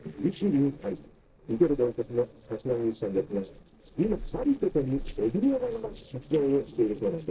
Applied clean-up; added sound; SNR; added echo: neural separator model SepFormer DNS4.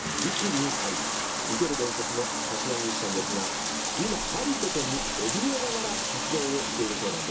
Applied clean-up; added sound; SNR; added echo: none; Bathtub (filling or washing); -2 dB; reverberation time 0.2 s.